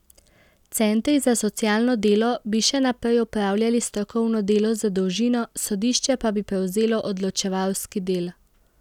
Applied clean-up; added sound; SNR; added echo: none; none; none; none.